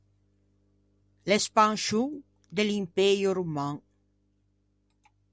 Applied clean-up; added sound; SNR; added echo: none; none; none; none.